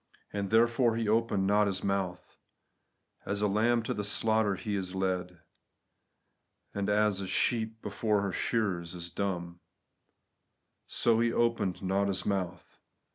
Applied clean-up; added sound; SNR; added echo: none; none; none; none.